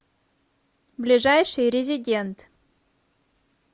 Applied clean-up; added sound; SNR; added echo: none; none; none; none.